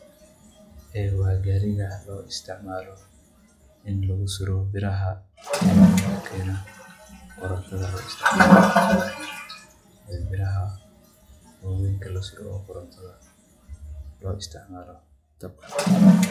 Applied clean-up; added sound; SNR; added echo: classical method log-MMSE.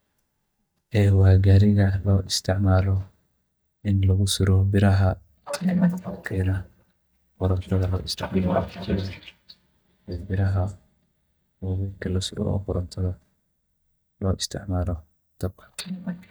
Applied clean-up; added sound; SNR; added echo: neural mask model DeepFilterNet 3.